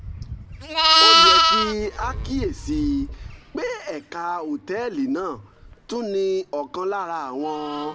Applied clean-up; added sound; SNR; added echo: none; Livestock, farm animals, working animals; -4 dB; none.